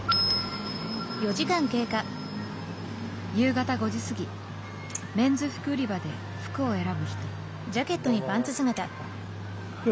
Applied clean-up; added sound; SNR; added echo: none; none; none; none.